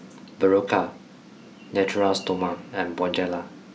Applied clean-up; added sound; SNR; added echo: none; none; none; none.